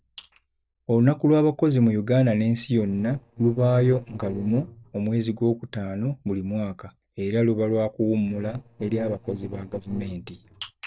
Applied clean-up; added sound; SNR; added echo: neural separator model SepFormer DNS4.